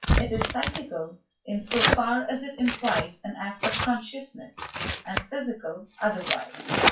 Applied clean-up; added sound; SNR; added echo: classical method WPE with log-MMSE.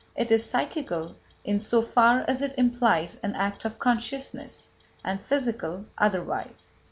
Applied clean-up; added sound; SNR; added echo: none; none; none; none.